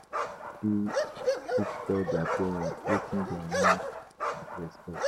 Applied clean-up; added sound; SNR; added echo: none; Bark; -2 dB; none.